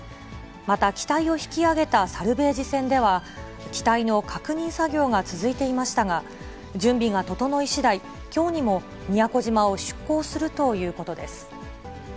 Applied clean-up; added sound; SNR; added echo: none; none; none; none.